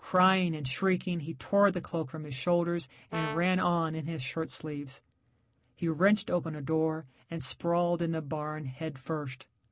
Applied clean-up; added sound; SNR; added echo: none; Brass instrument; 11 dB; none.